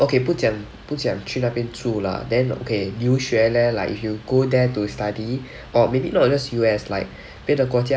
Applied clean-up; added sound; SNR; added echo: none; none; none; none.